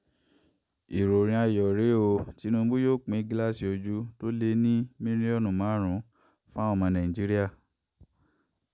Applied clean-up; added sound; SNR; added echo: none; none; none; none.